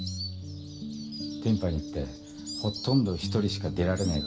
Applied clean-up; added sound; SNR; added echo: none; Insect; 13 dB; reverberation time 0.9 s.